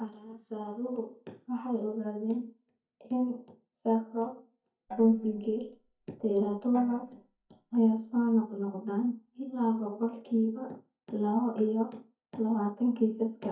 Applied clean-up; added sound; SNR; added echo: neural mask model DeepFilterNet 3.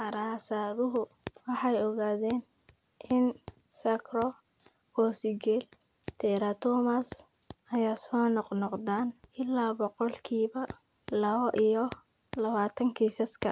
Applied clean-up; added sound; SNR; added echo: none; none; none; none.